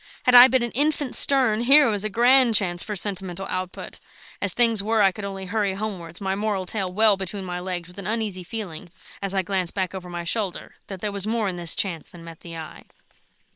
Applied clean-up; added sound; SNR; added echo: neural separator model SepFormer WHAM!.